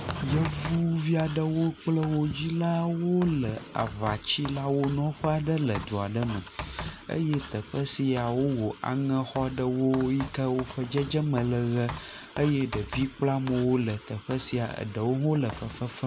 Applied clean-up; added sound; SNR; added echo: none; Writing; 15 dB; none.